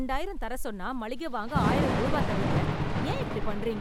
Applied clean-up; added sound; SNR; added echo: none; Thunder / Rain; -5 dB; none.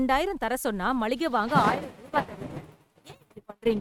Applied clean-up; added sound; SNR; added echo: neural mask model RNNoise.